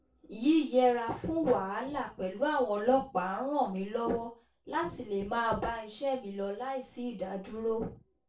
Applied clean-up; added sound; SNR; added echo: none; none; none; reverberation time 0.2 s.